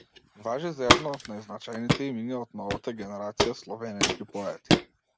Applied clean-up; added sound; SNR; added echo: none; Walk, footsteps; -4 dB; none.